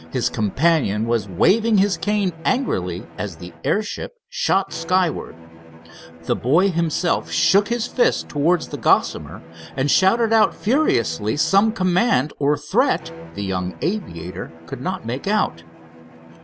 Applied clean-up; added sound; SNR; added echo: none; Bowed string instrument; 19 dB; none.